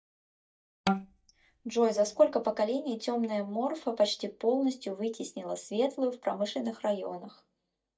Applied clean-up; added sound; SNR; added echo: neural mask model DeepFilterNet 3.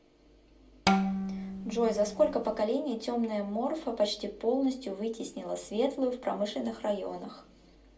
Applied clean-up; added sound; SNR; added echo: none; Bowed string instrument; 0 dB; reverberation time 0.2 s.